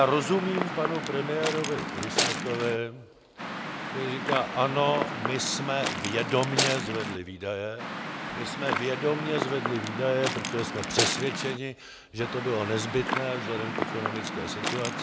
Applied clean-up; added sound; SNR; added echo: none; Waves, surf / Wind; 2 dB; none.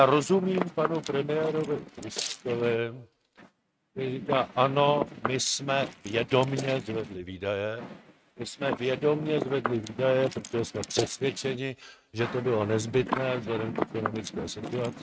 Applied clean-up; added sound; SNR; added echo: neural mask model RNNoise.